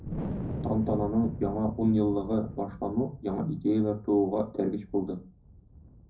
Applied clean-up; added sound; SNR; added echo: none; Wind; 10 dB; reverberation time 0.4 s.